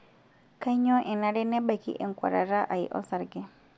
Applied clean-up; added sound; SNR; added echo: none; none; none; none.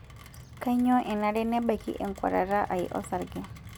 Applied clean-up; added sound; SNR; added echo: none; Rain; 17 dB; none.